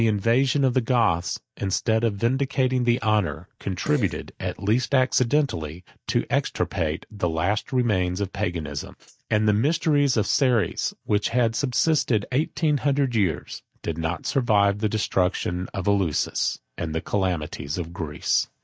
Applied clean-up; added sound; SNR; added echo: neural mask model DeepFilterNet 3.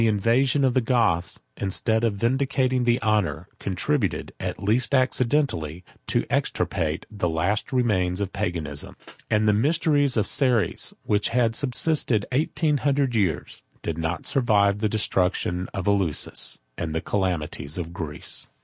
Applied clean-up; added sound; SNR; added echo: none; none; none; none.